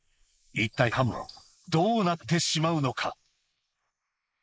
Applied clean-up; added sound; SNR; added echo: neural mask model Resemble Enhance denoiser.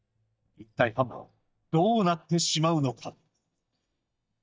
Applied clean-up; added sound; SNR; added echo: neural mask model DeepFilterNet 3.